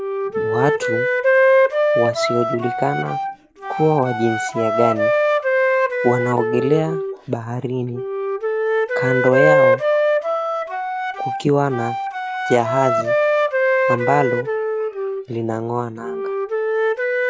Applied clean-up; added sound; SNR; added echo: none; Wind instrument, woodwind instrument; -3 dB; none.